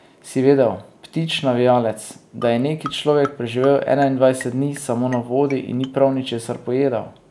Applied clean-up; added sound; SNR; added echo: none; Marimba, xylophone; 18 dB; none.